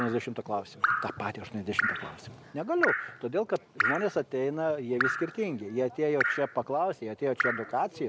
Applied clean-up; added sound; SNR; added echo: none; Drip; 3 dB; none.